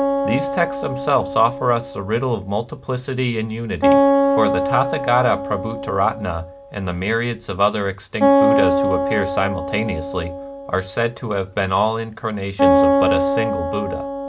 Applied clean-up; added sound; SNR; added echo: none; Acoustic guitar; -1 dB; none.